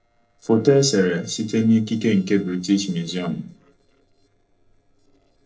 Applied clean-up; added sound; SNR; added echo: neural separator model SepFormer DNS4.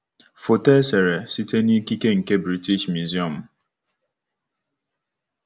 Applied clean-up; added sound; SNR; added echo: none; none; none; none.